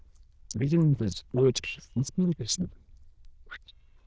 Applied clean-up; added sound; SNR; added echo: neural diffusion model UNIVERSE++.